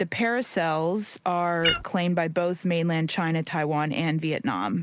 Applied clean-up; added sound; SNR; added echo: neural mask model Resemble Enhance denoiser.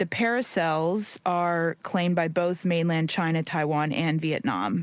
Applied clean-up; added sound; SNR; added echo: none; none; none; none.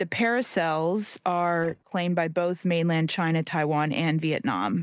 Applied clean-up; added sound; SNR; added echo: neural mask model DeepFilterNet 3.